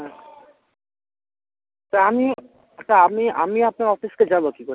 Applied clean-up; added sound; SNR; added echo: none; none; none; none.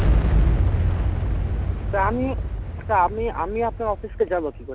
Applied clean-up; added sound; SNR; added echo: none; Boom; -4 dB; none.